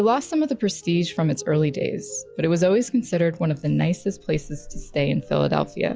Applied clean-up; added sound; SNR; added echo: classical method log-MMSE.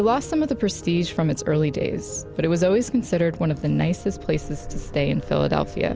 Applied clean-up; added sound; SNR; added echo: none; Motor vehicle (road); 15 dB; none.